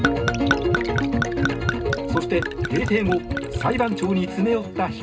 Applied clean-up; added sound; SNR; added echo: none; Gurgling / Chink, clink / Liquid; 5 dB; reverberation time 0.2 s.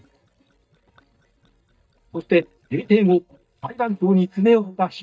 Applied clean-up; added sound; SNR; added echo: neural mask model DeepFilterNet 3.